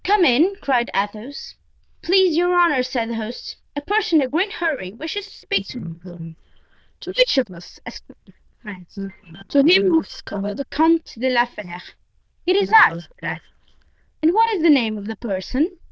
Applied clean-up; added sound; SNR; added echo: neural diffusion model UNIVERSE++.